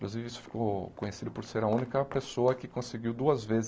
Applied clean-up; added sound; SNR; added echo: none; Walk, footsteps; 19 dB; none.